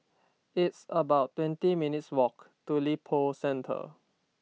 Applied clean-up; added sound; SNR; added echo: none; none; none; none.